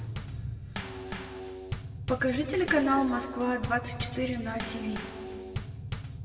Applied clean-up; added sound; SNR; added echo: none; Bass drum / Snare drum / Drum kit; 6 dB; reverberation time 2.0 s.